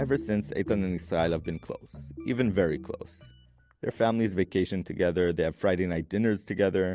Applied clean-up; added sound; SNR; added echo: none; none; none; none.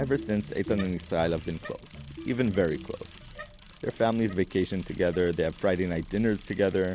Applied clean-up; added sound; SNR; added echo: none; Bicycle; 18 dB; none.